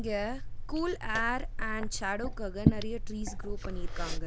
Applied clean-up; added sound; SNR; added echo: none; Liquid; -3 dB; none.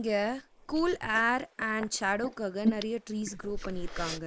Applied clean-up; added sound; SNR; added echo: neural mask model Resemble Enhance denoiser.